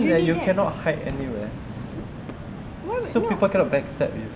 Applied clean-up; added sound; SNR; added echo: none; Whoosh, swoosh, swish / Fireworks; 19 dB; none.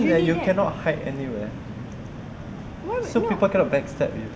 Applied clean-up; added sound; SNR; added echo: none; none; none; none.